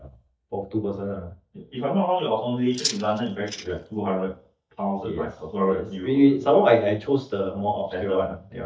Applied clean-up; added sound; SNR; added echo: neural mask model DeepFilterNet 3.